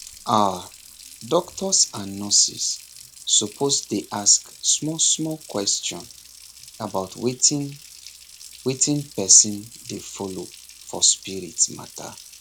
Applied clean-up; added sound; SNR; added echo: none; Water tap, faucet; 20 dB; none.